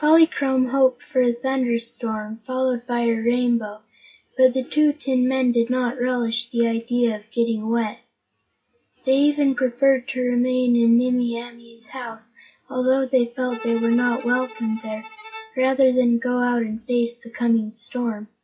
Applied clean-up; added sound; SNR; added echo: classical method WPE with log-MMSE.